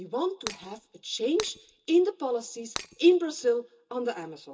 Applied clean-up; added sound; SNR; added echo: none; Shatter; 12 dB; reverberation time 0.2 s.